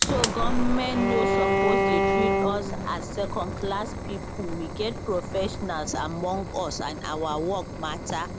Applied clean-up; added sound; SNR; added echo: none; Bowed string instrument + Fire; -2 dB; none.